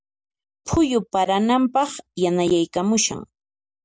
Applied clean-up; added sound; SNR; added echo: none; none; none; none.